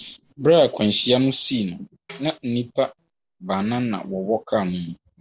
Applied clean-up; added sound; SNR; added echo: neural separator model SepFormer DNS4.